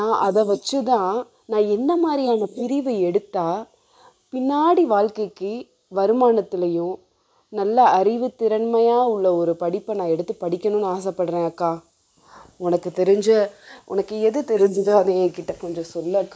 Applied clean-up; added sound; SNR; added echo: neural mask model Resemble Enhance denoiser.